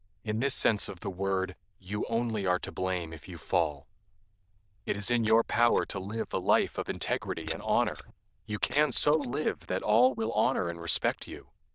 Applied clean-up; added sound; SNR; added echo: neural diffusion model UNIVERSE++.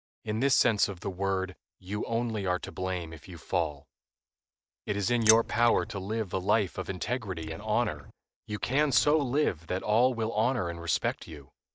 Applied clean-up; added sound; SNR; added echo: neural mask model DeepFilterNet 3.